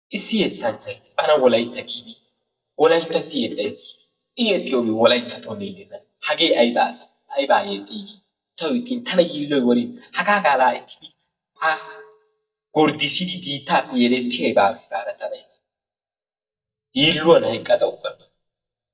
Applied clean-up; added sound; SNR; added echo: neural mask model DeepFilterNet 3.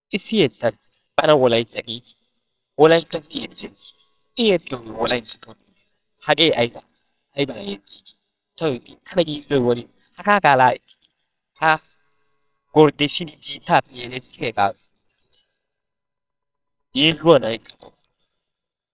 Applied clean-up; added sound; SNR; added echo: neural separator model SepFormer WHAMR!.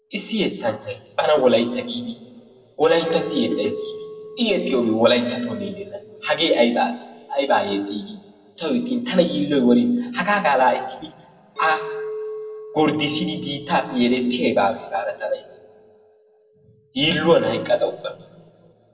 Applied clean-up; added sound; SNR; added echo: none; Chink, clink; 17 dB; reverberation time 1.2 s.